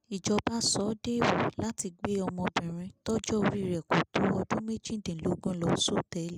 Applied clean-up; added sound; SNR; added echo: none; none; none; none.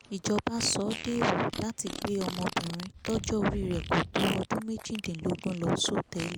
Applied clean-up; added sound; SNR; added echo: none; Fart; 11 dB; none.